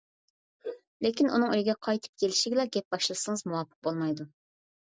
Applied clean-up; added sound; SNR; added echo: none; none; none; none.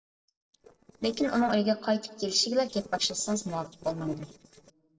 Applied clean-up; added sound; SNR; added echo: neural separator model SepFormer DNS4.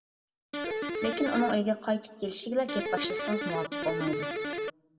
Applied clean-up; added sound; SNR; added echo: none; Electric guitar; 1 dB; reverberation time 1.0 s.